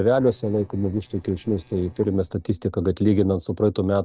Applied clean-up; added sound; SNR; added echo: neural separator model SepFormer DNS4.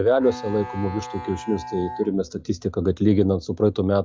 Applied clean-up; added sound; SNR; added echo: classical method log-MMSE.